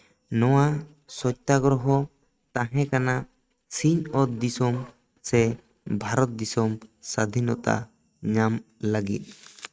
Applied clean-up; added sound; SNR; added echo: neural mask model RNNoise.